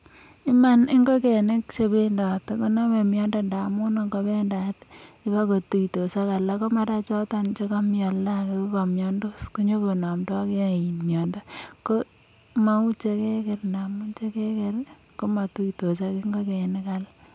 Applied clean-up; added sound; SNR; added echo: none; none; none; none.